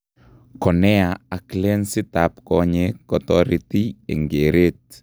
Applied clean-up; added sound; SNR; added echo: none; none; none; none.